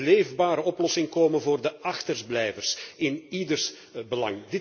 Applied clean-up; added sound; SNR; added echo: none; none; none; none.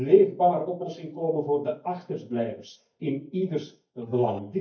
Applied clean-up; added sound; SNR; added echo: neural mask model DeepFilterNet 3.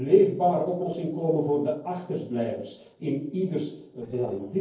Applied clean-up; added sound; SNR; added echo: neural separator model SepFormer DNS4.